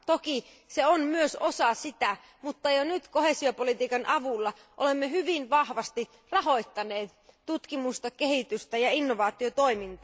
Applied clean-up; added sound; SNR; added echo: none; none; none; none.